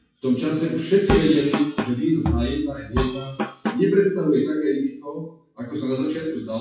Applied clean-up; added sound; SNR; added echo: classical method WPE with log-MMSE.